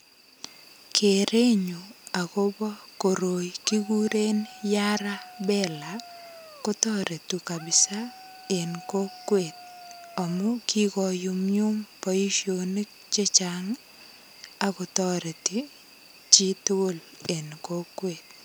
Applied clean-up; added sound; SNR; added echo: none; Dog; 20 dB; none.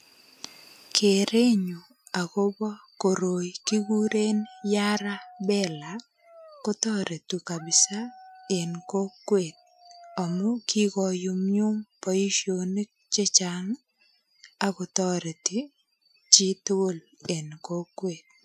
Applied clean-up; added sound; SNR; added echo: classical method Wiener filter.